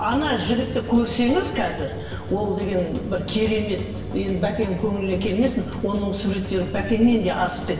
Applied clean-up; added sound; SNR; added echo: none; none; none; reverberation time 1.2 s.